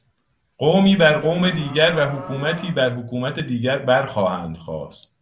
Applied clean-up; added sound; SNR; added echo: none; Livestock, farm animals, working animals; 17 dB; none.